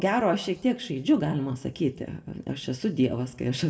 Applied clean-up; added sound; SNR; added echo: none; none; none; reverberation time 0.6 s.